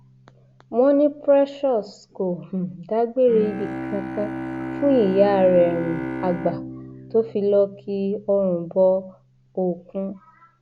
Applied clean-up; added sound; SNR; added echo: none; Bowed string instrument; 12 dB; none.